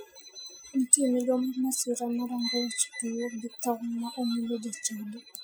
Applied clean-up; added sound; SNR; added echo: classical method Wiener filter.